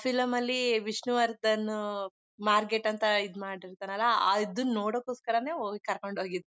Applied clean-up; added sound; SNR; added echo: none; none; none; none.